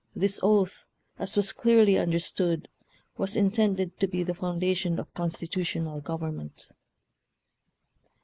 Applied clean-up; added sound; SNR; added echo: neural mask model Resemble Enhance denoiser.